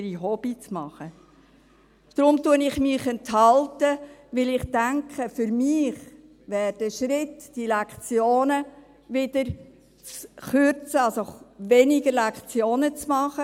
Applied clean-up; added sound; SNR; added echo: none; none; none; none.